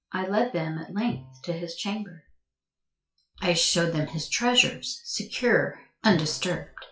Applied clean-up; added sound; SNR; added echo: classical method WPE with log-MMSE.